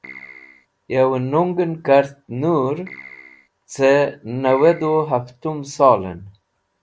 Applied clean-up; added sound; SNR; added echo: none; Keyboard (musical); 20 dB; none.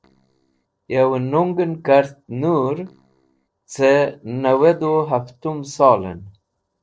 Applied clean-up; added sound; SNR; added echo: neural separator model SepFormer DNS4.